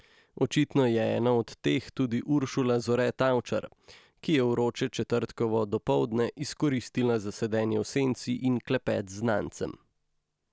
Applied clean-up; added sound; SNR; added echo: none; none; none; none.